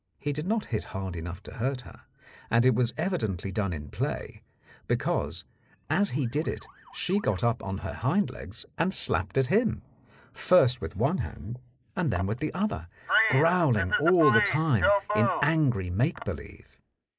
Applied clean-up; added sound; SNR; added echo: neural mask model Resemble Enhance denoiser.